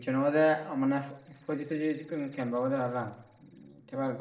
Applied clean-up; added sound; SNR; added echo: neural separator model SepFormer DNS4.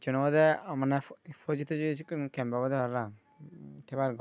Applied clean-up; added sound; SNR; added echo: none; none; none; none.